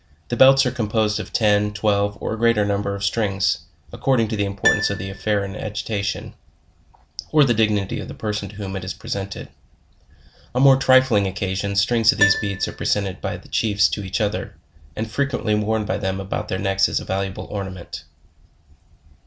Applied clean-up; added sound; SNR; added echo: none; Piano; 13 dB; none.